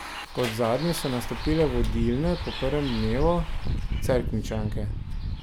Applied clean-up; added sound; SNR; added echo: none; Bus; 2 dB; none.